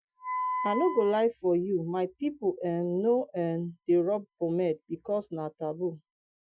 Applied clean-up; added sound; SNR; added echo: classical method Wiener filter.